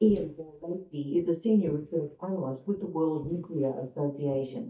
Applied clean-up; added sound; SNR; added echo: neural mask model DeepFilterNet 3.